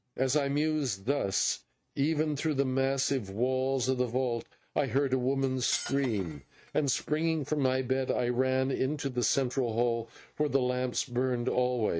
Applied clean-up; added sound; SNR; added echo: neural mask model RNNoise.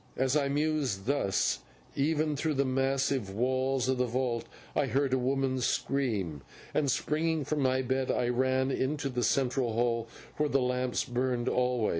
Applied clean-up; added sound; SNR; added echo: none; none; none; none.